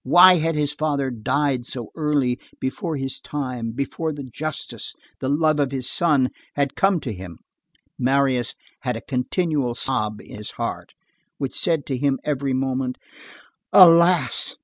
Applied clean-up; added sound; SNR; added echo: none; none; none; none.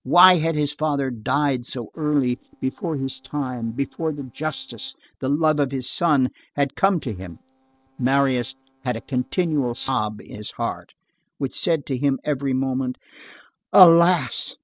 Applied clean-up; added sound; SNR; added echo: neural separator model SepFormer DNS4.